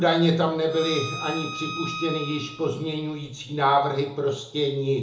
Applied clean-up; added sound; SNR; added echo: none; Bowed string instrument; 11 dB; reverberation time 0.7 s.